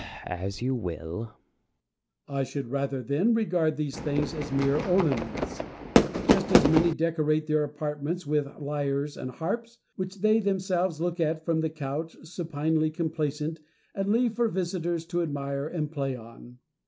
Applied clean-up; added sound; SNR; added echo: none; Fireworks; -2 dB; none.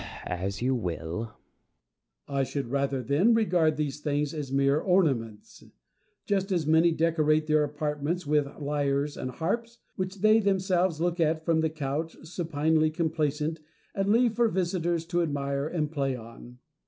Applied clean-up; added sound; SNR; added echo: none; none; none; none.